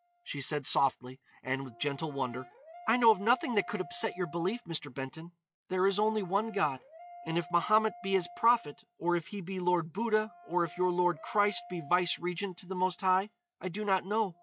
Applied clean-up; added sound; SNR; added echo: classical method log-MMSE.